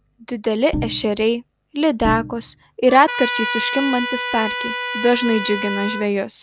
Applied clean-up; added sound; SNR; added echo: none; Trumpet + Bowed string instrument; 6 dB; none.